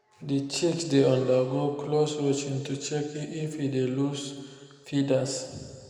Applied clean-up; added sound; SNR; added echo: none; none; none; reverberation time 2.0 s.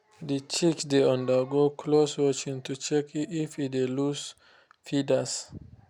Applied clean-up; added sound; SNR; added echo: none; none; none; none.